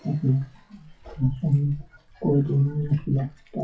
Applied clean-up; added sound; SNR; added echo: classical method WPE with log-MMSE.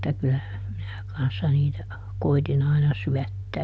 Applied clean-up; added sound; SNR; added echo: none; none; none; none.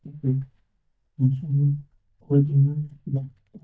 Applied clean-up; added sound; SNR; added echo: neural mask model DeepFilterNet 3.